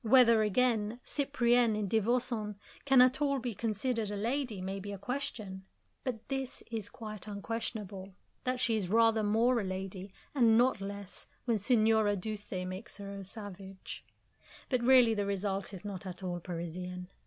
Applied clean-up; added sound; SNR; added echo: none; none; none; none.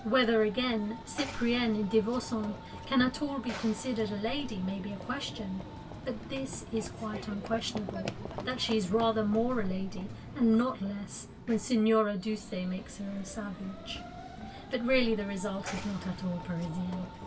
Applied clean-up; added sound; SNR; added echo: none; Run / Train; 11 dB; reverberation time 0.2 s.